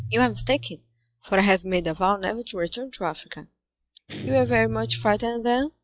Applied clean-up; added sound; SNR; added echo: classical method log-MMSE.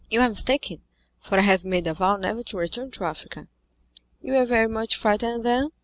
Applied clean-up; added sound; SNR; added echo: none; none; none; none.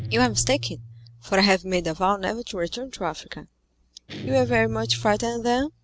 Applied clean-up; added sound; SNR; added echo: none; Guitar; 12 dB; none.